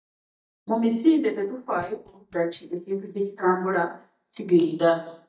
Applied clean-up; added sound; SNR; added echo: neural mask model DeepFilterNet 3.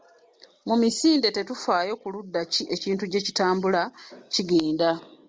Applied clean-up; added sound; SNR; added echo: none; none; none; none.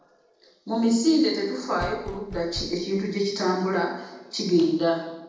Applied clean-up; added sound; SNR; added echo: neural separator model SepFormer DNS4.